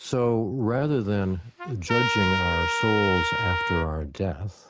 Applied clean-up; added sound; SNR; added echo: none; Trumpet; 2 dB; none.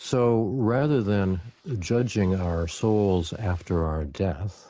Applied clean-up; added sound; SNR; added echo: neural mask model Resemble Enhance denoiser.